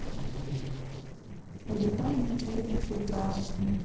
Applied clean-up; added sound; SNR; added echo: neural separator model SepFormer DNS4.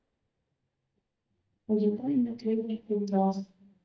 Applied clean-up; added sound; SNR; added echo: neural mask model DeepFilterNet 3.